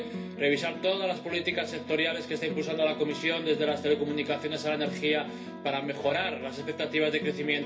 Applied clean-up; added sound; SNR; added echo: none; Plucked string instrument; 10 dB; reverberation time 0.3 s.